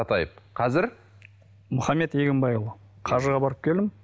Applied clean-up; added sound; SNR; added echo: none; none; none; none.